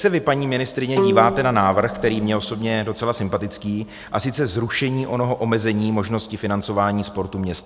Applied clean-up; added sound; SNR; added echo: none; Bowed string instrument; 7 dB; none.